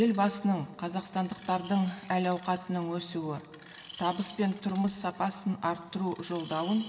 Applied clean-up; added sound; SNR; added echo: none; Screech; 15 dB; reverberation time 2.4 s.